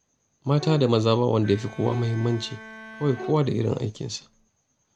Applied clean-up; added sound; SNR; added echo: none; Bowed string instrument + Bowed string instrument; 15 dB; none.